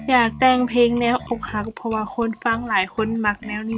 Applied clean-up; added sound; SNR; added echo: none; Bass guitar; 17 dB; none.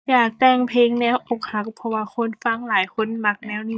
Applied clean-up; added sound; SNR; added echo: neural mask model DeepFilterNet 3.